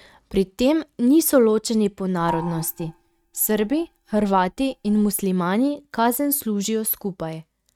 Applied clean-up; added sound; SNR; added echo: neural mask model RNNoise.